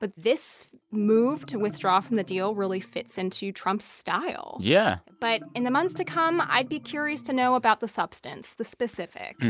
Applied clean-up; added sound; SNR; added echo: neural mask model DeepFilterNet 3.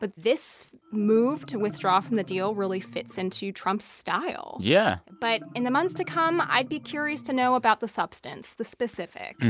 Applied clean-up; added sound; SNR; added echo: none; Marimba, xylophone; 19 dB; none.